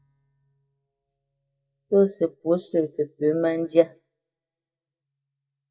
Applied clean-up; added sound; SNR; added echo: neural mask model DeepFilterNet 3.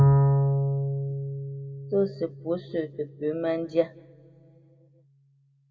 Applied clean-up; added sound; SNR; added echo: none; Bowed string instrument; -5 dB; reverberation time 1.4 s.